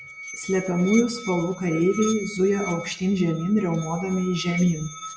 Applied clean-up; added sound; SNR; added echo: none; Musical instrument; 13 dB; none.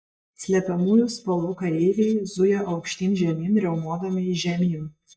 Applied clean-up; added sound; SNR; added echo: neural mask model DeepFilterNet 3.